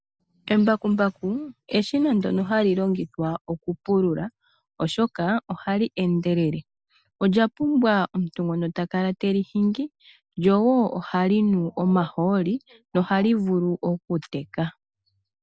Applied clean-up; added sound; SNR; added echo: none; none; none; none.